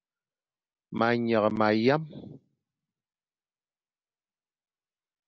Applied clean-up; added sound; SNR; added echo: none; none; none; none.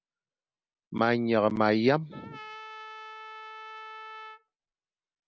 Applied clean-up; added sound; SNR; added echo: none; Trumpet; 15 dB; none.